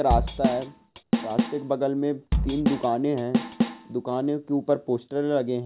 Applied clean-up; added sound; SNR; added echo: none; Drum / Drum kit; 1 dB; none.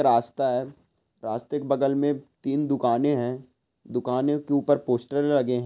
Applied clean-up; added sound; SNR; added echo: none; none; none; none.